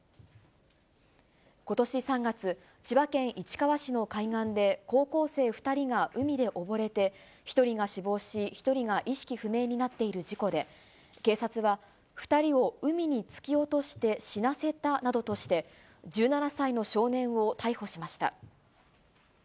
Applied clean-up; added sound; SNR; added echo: none; none; none; none.